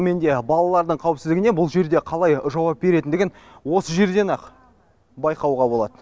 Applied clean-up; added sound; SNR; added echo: none; none; none; none.